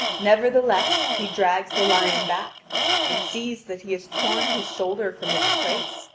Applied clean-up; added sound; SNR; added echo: none; Tools; 1 dB; none.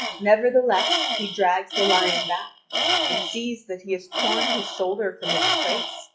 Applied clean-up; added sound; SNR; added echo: classical method log-MMSE.